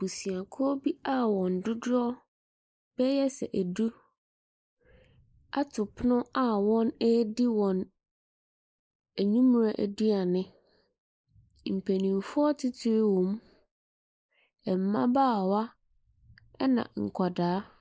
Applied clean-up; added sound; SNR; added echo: neural mask model Resemble Enhance denoiser.